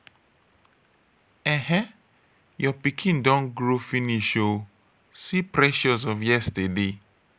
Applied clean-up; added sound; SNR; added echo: none; none; none; none.